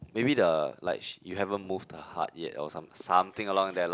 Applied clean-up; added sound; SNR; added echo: none; none; none; none.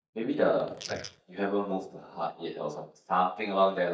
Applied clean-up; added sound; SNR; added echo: neural mask model DeepFilterNet 3.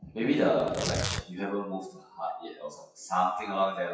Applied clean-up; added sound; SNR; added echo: classical method WPE with log-MMSE.